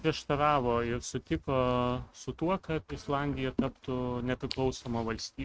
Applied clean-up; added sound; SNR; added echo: neural mask model RNNoise.